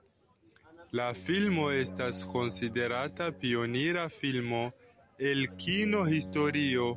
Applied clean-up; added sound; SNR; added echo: none; Bowed string instrument; 14 dB; none.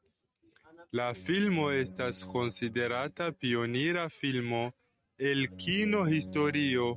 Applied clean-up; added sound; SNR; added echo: neural mask model RNNoise.